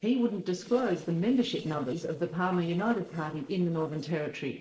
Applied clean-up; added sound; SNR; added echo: neural separator model SepFormer DNS4.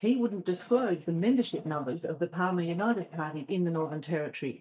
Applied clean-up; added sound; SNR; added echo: neural mask model DeepFilterNet 3.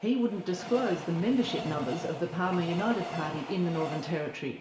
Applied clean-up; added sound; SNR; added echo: none; Train; 10 dB; reverberation time 0.6 s.